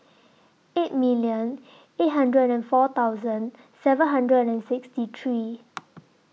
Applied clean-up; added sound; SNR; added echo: none; none; none; none.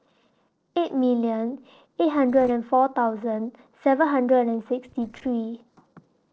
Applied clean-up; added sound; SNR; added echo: neural separator model SepFormer DNS4.